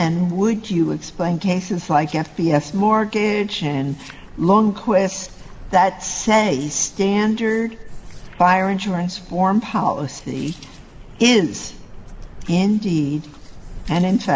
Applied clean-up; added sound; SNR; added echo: none; none; none; none.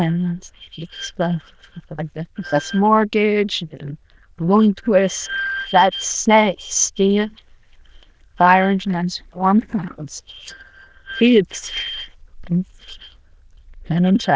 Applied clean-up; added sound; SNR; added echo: neural diffusion model UNIVERSE++.